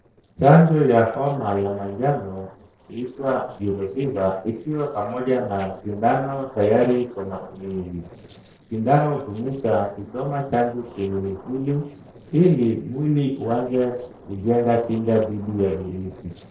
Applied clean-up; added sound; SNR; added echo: neural separator model SepFormer DNS4.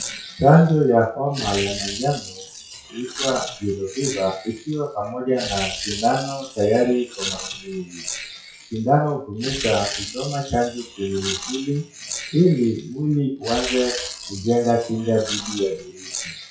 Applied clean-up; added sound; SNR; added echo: classical method WPE with log-MMSE.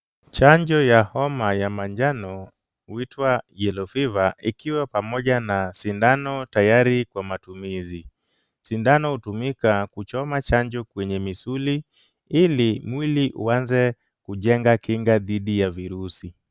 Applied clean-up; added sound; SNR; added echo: none; none; none; none.